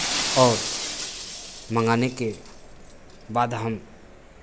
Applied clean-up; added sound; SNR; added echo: none; Shatter; 6 dB; none.